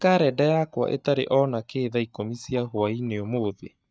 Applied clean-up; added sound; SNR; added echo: neural mask model DeepFilterNet 3.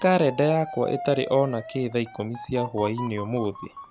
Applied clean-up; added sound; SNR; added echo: none; Motor vehicle (road) / Siren; 13 dB; none.